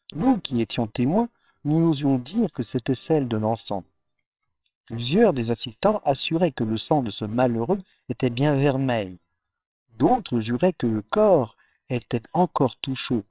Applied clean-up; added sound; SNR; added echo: neural separator model SepFormer WHAMR!.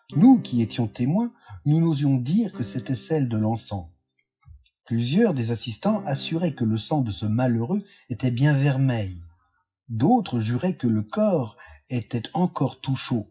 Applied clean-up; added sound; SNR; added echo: classical method WPE with log-MMSE.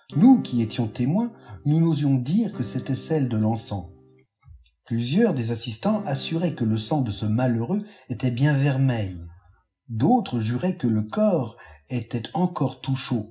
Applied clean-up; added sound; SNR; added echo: none; Acoustic guitar / Strum; 18 dB; reverberation time 0.4 s.